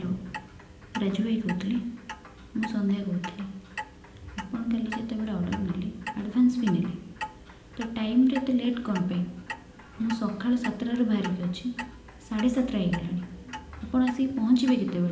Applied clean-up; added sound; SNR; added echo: none; Clock; 14 dB; reverberation time 0.9 s.